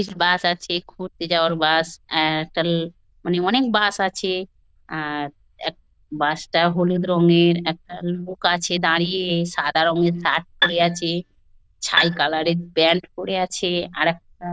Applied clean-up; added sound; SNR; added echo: neural diffusion model UNIVERSE++.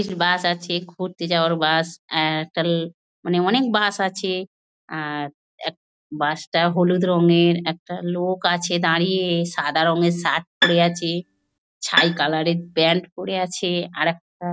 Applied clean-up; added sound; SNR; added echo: none; Bowed string instrument; 4 dB; none.